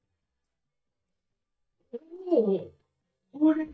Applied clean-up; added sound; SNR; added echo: neural mask model DeepFilterNet 3.